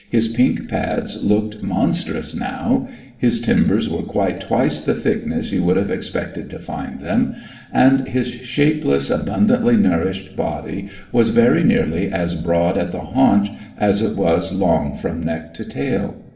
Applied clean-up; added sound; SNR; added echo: none; none; none; reverberation time 0.9 s.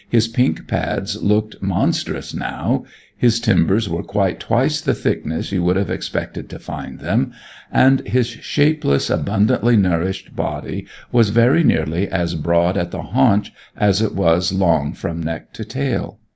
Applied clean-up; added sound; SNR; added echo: none; none; none; none.